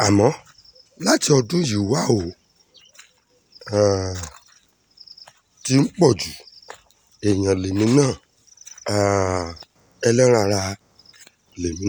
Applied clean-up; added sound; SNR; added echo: none; none; none; none.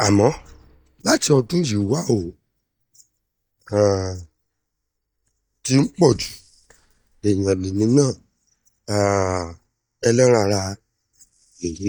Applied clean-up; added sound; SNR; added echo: neural mask model DeepFilterNet 3.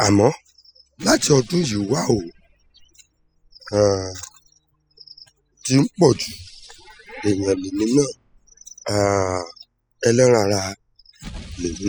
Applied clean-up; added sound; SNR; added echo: classical method spectral subtraction.